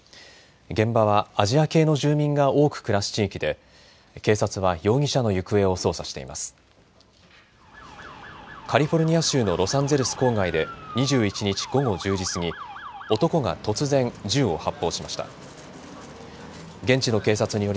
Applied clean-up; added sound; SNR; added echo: none; none; none; none.